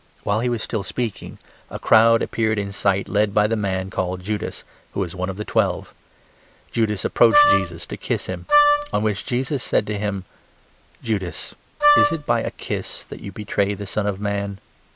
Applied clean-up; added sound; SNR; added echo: none; Wind instrument, woodwind instrument; -4 dB; none.